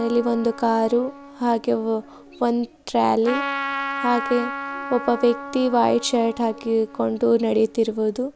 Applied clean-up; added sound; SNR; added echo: none; Trumpet; 11 dB; none.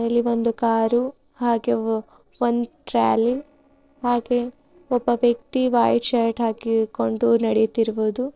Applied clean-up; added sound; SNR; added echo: neural separator model SepFormer DNS4.